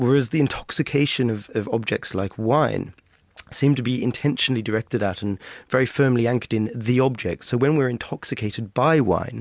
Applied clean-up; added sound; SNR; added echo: none; none; none; none.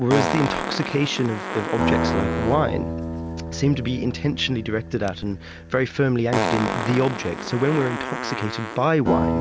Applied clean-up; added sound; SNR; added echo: none; Acoustic guitar + Fart; 3 dB; none.